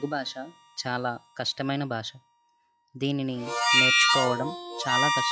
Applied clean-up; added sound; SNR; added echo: classical method log-MMSE.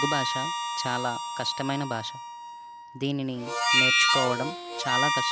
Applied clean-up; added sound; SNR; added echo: none; Harmonica; -4 dB; none.